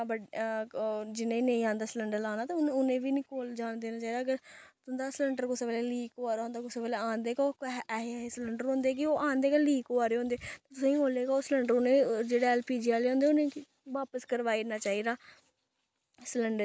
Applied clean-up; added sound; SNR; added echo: none; none; none; none.